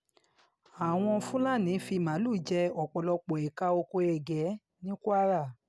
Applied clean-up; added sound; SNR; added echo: none; Electric guitar / Strum; 15 dB; none.